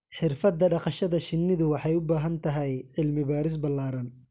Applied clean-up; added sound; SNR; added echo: none; none; none; none.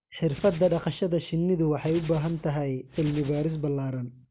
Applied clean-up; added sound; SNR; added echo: none; Hands; 18 dB; none.